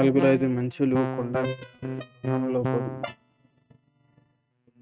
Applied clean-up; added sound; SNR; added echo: neural mask model RNNoise.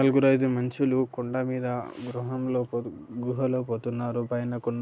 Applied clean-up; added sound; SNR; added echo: none; none; none; none.